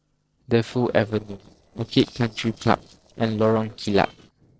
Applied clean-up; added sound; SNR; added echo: neural separator model SepFormer DNS4.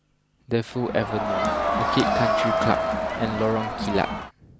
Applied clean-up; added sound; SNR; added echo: none; Crowd; -2 dB; none.